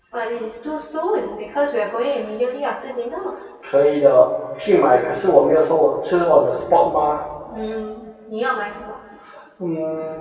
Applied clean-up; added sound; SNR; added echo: none; none; none; reverberation time 2.6 s.